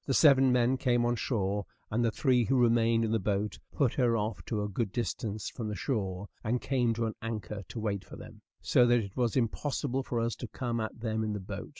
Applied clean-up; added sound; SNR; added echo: none; none; none; none.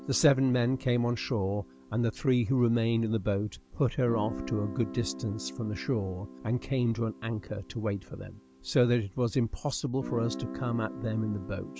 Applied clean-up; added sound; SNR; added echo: none; Guitar; 14 dB; none.